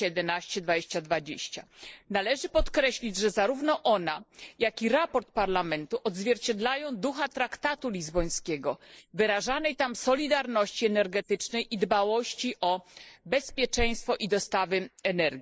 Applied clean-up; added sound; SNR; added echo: neural mask model Resemble Enhance denoiser.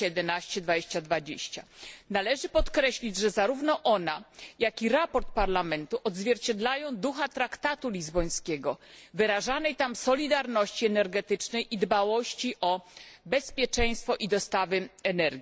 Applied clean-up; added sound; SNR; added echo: none; none; none; none.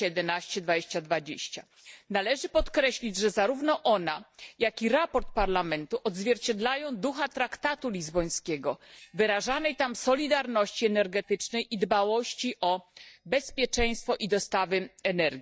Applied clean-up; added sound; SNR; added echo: neural mask model DeepFilterNet 3.